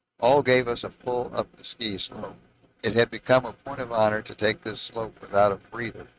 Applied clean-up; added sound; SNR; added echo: neural mask model RNNoise.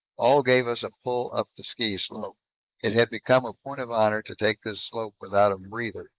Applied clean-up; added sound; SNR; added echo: neural mask model Resemble Enhance denoiser.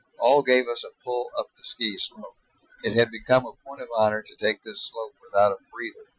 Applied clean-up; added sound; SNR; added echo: classical method Wiener filter.